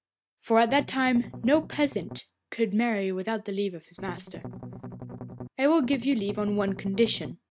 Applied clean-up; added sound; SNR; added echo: neural mask model RNNoise.